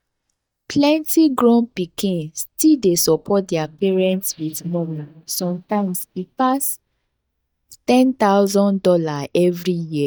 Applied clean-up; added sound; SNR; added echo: neural mask model DeepFilterNet 3.